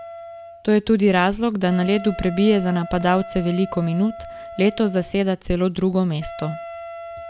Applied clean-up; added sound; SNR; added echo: none; Wind instrument, woodwind instrument; 15 dB; none.